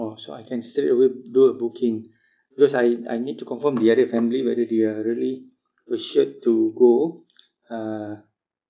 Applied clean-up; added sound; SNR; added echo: none; none; none; none.